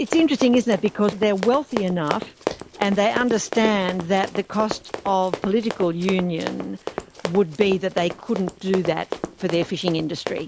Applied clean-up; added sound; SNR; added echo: none; Run; 9 dB; none.